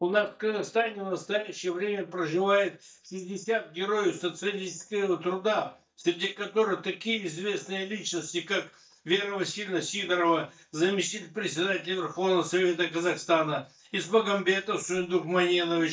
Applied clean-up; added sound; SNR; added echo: neural mask model DeepFilterNet 3.